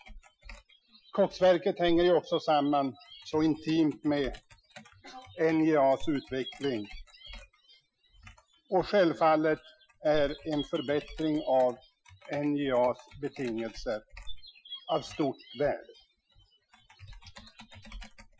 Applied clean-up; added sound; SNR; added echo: classical method Wiener filter.